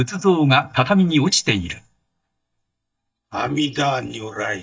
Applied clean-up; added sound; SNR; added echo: neural mask model DeepFilterNet 3.